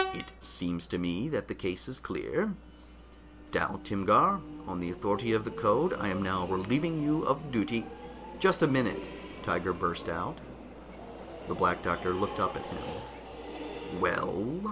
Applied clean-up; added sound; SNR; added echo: none; Train; 11 dB; none.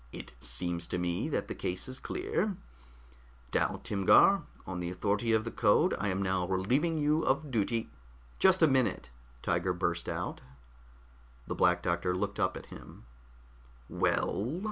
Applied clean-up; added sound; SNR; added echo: none; none; none; none.